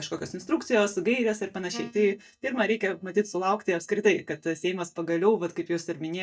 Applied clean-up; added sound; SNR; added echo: neural mask model DeepFilterNet 3.